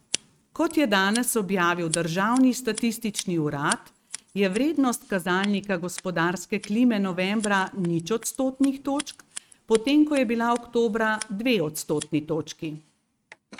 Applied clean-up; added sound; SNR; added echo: neural mask model RNNoise.